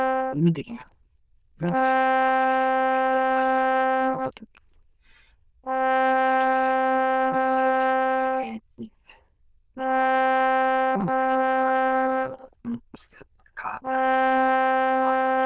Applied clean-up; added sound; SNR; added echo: neural diffusion model UNIVERSE++.